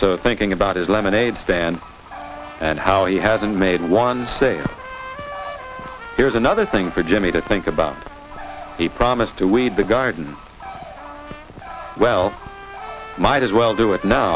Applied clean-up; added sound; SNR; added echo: none; Bird + Trumpet; 15 dB; none.